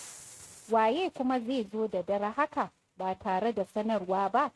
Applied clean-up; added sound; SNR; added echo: neural mask model RNNoise.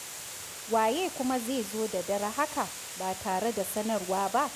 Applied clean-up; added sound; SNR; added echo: none; Water; 10 dB; none.